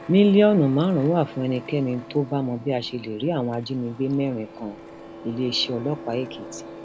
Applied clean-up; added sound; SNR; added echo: none; Printer; 17 dB; none.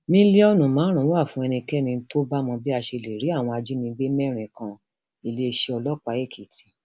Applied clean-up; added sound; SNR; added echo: none; none; none; none.